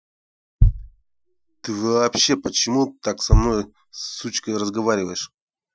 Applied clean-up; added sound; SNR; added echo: classical method Wiener filter.